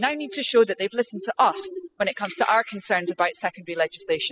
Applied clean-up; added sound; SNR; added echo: classical method spectral subtraction.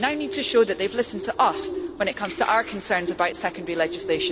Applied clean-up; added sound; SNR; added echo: none; Bird; 10 dB; none.